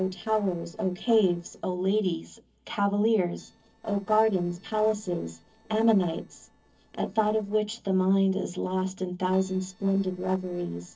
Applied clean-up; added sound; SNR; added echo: neural separator model SepFormer DNS4.